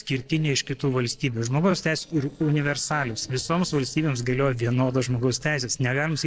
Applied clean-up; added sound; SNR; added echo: neural separator model SepFormer DNS4.